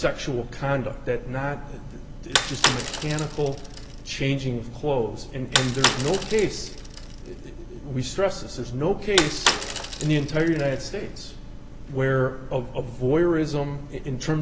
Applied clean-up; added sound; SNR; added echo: none; Bicycle; 2 dB; none.